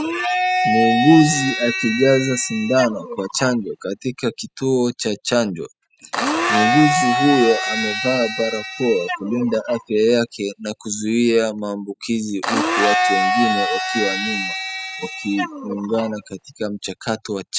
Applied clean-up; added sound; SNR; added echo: classical method spectral subtraction.